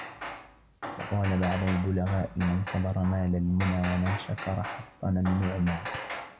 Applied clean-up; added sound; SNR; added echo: none; Hammer; 10 dB; none.